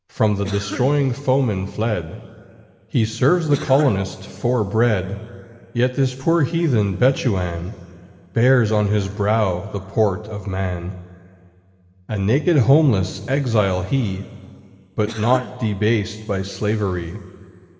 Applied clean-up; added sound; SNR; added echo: none; Cough; 15 dB; reverberation time 2.5 s.